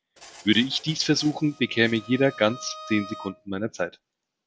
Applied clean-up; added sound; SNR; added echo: none; Printer + Bowed string instrument; 18 dB; none.